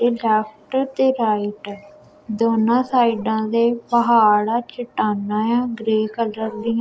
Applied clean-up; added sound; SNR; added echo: none; Bark; 16 dB; none.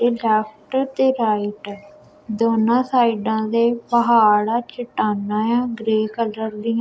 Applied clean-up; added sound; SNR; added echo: none; none; none; none.